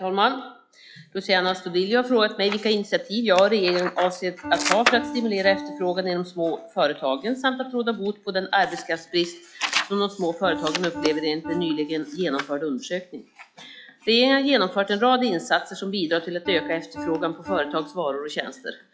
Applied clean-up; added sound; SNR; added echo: classical method log-MMSE.